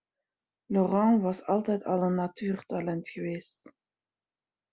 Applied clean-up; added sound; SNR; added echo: none; none; none; none.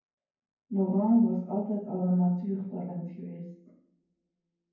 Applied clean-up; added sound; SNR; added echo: none; none; none; reverberation time 0.9 s.